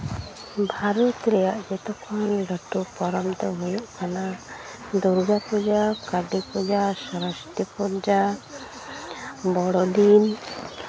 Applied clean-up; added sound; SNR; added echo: none; none; none; none.